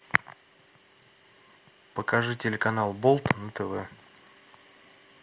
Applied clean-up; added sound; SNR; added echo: none; none; none; none.